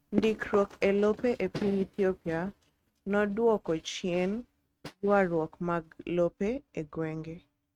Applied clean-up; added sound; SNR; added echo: neural mask model RNNoise.